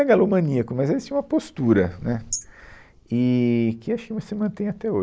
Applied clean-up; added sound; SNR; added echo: neural mask model Resemble Enhance denoiser.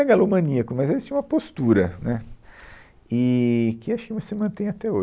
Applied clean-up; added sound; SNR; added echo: none; none; none; none.